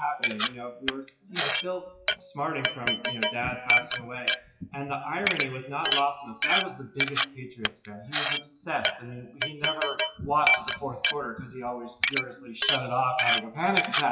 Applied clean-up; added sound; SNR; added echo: classical method WPE with log-MMSE.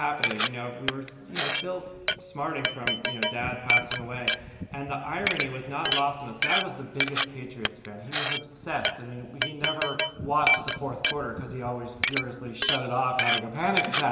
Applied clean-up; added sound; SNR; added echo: none; Glass; -1 dB; reverberation time 2.0 s.